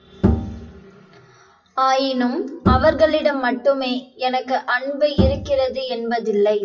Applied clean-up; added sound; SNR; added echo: classical method WPE with log-MMSE.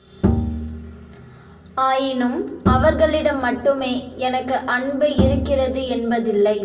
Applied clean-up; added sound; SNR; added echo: none; Bowed string instrument; 3 dB; reverberation time 0.6 s.